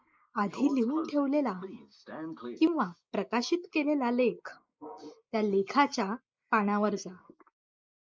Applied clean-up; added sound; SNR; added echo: neural mask model Resemble Enhance denoiser.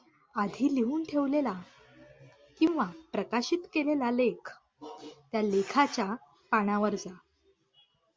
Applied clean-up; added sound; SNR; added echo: none; none; none; none.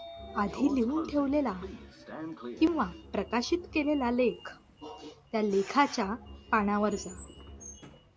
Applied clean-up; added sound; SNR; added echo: none; Bowed string instrument + Sliding door; 15 dB; none.